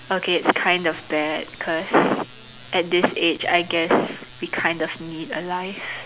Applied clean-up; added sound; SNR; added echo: none; none; none; none.